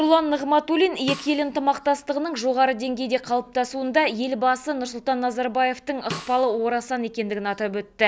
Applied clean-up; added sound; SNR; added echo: none; Snare drum; 16 dB; none.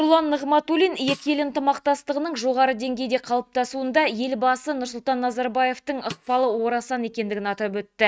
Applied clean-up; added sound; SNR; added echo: neural mask model RNNoise.